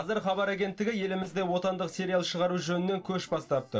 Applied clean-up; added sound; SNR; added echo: neural separator model SepFormer DNS4.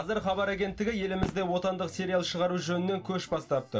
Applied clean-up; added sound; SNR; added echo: none; Fireworks; 13 dB; reverberation time 0.2 s.